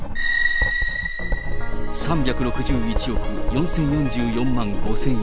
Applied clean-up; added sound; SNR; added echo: none; Writing; -2 dB; none.